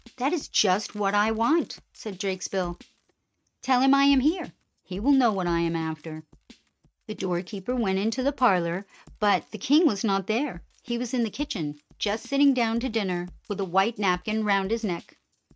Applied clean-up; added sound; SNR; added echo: neural mask model RNNoise.